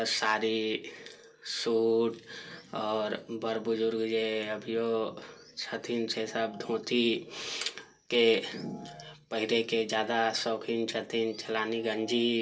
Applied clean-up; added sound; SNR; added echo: neural separator model SepFormer DNS4.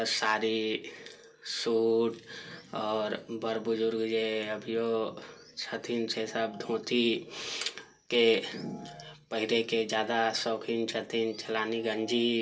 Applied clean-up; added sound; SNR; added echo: none; Piano; 20 dB; reverberation time 0.2 s.